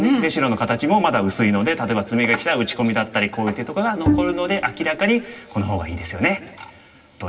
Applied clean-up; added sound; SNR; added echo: none; Bowed string instrument; 3 dB; reverberation time 1.7 s.